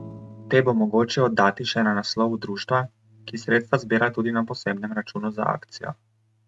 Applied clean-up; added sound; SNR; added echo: neural mask model RNNoise.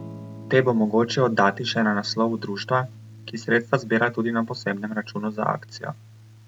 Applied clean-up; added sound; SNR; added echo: none; Electric guitar / Strum; 18 dB; none.